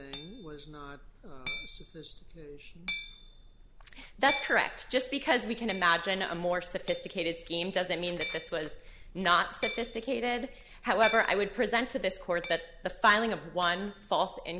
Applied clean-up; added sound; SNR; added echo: none; Hammer; 11 dB; none.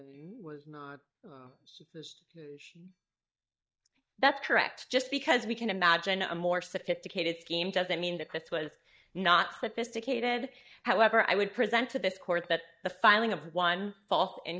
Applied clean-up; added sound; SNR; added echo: neural mask model DeepFilterNet 3.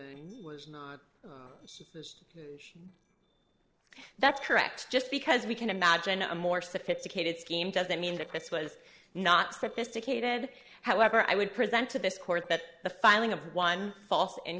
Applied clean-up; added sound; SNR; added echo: neural separator model SepFormer DNS4.